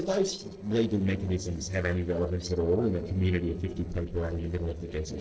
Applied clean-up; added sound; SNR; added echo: neural separator model SepFormer DNS4.